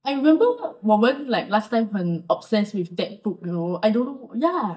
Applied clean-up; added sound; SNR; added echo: neural mask model DeepFilterNet 3.